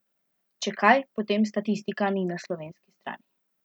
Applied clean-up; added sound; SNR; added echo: none; none; none; none.